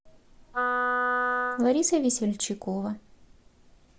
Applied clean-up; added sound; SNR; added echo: none; Wind instrument, woodwind instrument; -1 dB; none.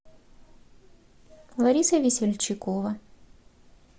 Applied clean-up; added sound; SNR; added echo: none; none; none; none.